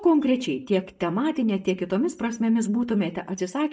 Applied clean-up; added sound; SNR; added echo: neural mask model DeepFilterNet 3.